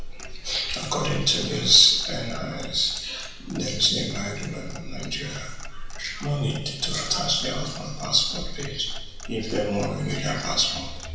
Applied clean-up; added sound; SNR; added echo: none; Clock; 8 dB; reverberation time 0.9 s.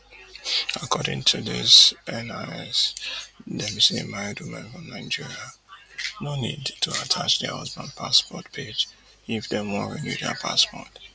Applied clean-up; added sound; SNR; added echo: none; none; none; none.